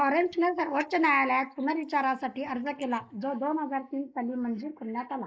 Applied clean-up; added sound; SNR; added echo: neural mask model Resemble Enhance denoiser.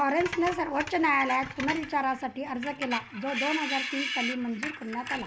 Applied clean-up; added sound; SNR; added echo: none; Screech; 7 dB; none.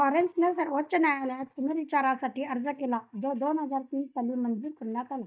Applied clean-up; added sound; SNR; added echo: neural mask model DeepFilterNet 3.